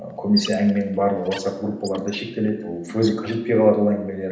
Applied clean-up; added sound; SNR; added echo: none; Squeak; 17 dB; reverberation time 0.8 s.